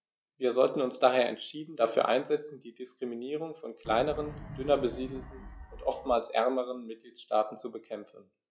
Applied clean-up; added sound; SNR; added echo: classical method log-MMSE.